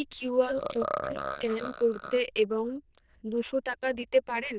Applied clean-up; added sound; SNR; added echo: neural diffusion model UNIVERSE++.